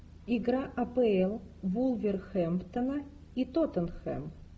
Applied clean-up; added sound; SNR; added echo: none; none; none; none.